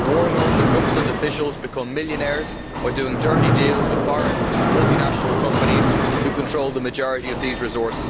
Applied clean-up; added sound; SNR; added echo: none; Mechanisms; -4 dB; none.